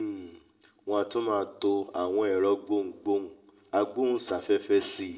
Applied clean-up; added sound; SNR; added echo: none; none; none; reverberation time 1.1 s.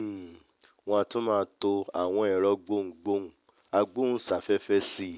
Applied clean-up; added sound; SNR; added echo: none; none; none; none.